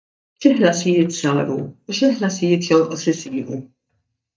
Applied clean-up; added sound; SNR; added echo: neural mask model DeepFilterNet 3.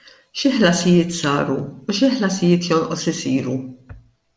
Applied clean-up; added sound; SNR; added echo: none; none; none; none.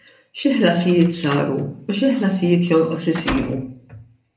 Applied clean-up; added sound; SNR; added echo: none; Slam; 15 dB; reverberation time 0.3 s.